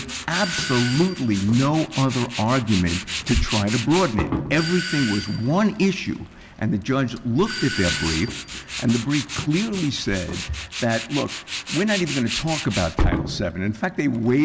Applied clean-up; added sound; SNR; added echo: none; Tools + Doorbell; 8 dB; none.